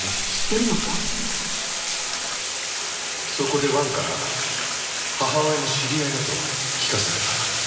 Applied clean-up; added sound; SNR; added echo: none; Bathtub (filling or washing); 0 dB; reverberation time 2.5 s.